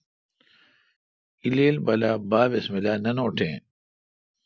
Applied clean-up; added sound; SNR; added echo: none; none; none; none.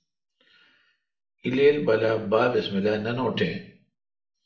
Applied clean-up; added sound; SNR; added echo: none; none; none; reverberation time 0.6 s.